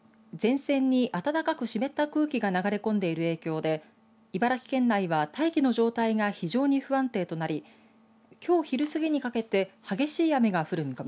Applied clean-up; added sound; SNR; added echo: none; none; none; none.